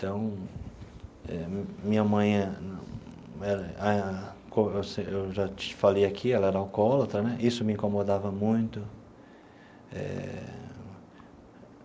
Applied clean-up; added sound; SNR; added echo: none; none; none; none.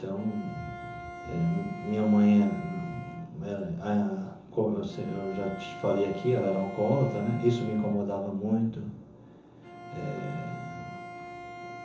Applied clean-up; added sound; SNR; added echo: none; Bowed string instrument; 14 dB; reverberation time 0.7 s.